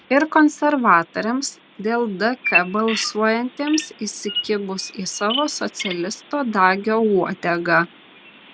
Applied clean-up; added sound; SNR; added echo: none; Bird vocalization, bird call, bird song; 11 dB; none.